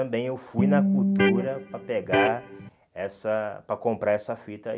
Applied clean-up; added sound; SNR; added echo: none; Electric guitar; -5 dB; none.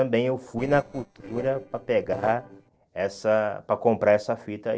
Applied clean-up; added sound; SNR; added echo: neural separator model SepFormer DNS4.